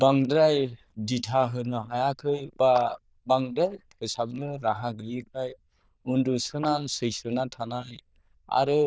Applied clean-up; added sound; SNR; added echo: neural diffusion model UNIVERSE++.